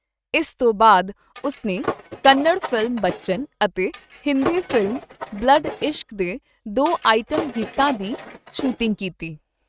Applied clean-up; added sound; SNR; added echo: neural mask model RNNoise.